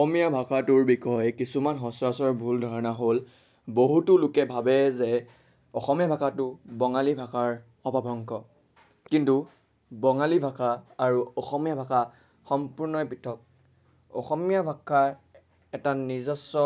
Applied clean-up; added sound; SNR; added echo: none; none; none; none.